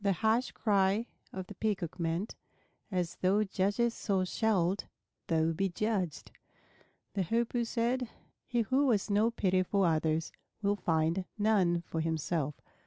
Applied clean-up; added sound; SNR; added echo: none; none; none; none.